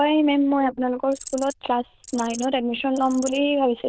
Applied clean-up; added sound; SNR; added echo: neural diffusion model UNIVERSE++.